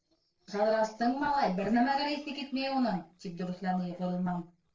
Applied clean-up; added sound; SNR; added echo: neural separator model SepFormer DNS4.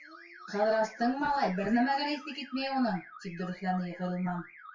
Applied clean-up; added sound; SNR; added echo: classical method WPE with log-MMSE.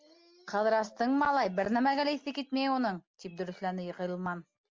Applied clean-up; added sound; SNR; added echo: none; none; none; none.